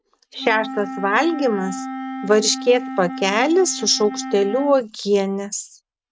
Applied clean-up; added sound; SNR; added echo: neural mask model RNNoise.